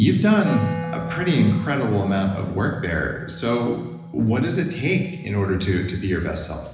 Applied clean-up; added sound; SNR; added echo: none; Wind instrument, woodwind instrument; 13 dB; reverberation time 1.0 s.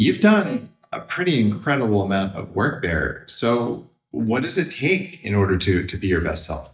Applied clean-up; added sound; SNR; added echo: neural mask model DeepFilterNet 3.